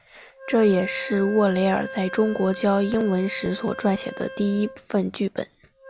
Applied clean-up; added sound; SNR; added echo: none; Wind instrument, woodwind instrument; 14 dB; none.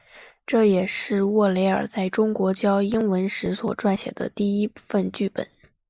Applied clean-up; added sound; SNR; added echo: neural mask model Resemble Enhance denoiser.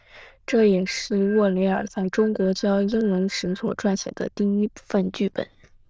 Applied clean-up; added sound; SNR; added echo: neural diffusion model UNIVERSE++.